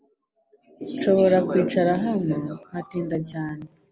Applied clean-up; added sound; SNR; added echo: none; none; none; none.